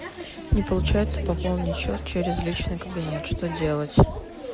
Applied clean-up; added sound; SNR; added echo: none; Bowed string instrument; 7 dB; none.